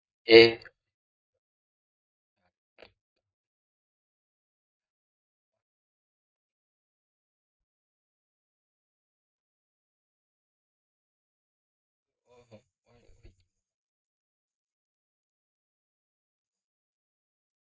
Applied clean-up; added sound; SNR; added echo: neural mask model DeepFilterNet 3.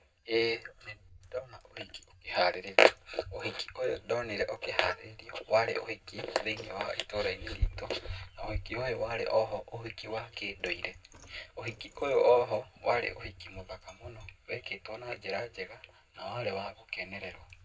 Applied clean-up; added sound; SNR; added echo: none; Bicycle; 13 dB; reverberation time 0.3 s.